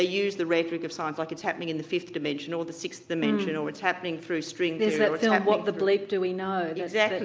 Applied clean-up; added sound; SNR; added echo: none; none; none; none.